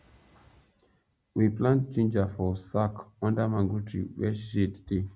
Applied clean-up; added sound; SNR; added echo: none; none; none; none.